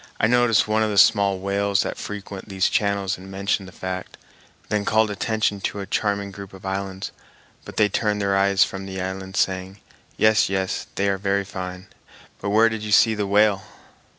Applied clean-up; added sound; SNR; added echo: none; none; none; none.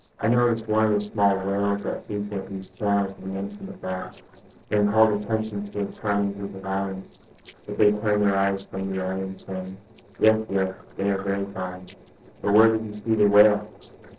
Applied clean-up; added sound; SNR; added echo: neural separator model SepFormer DNS4.